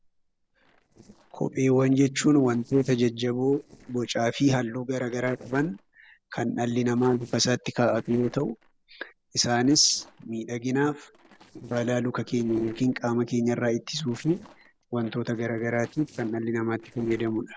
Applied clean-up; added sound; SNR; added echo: neural separator model SepFormer DNS4.